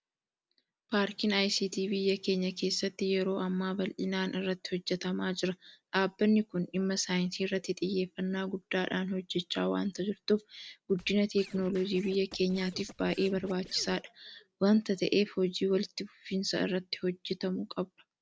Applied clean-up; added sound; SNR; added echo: neural separator model SepFormer DNS4.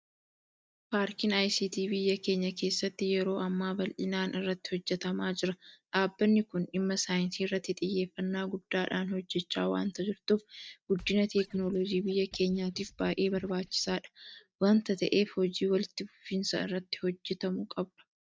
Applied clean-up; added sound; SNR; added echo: neural mask model DeepFilterNet 3.